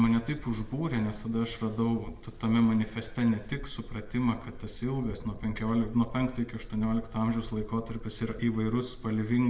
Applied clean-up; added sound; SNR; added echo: none; Mechanical fan; 13 dB; reverberation time 1.0 s.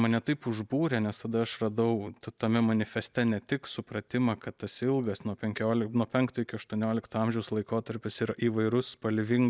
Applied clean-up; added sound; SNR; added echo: none; none; none; none.